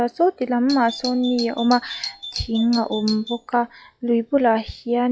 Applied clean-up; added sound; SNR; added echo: classical method log-MMSE.